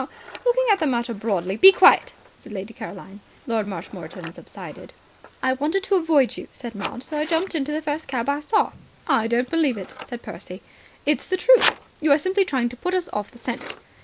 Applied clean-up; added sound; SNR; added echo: none; Scissors; 15 dB; none.